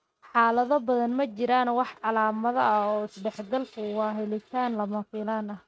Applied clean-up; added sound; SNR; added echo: neural mask model RNNoise.